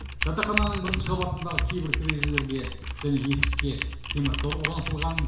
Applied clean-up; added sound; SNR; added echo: none; Typing; 0 dB; reverberation time 0.7 s.